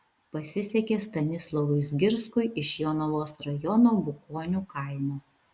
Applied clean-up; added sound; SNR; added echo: none; none; none; none.